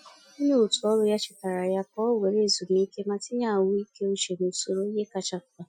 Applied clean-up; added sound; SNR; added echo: classical method Wiener filter.